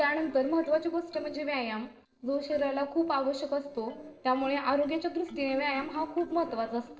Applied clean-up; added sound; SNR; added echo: neural separator model SepFormer DNS4.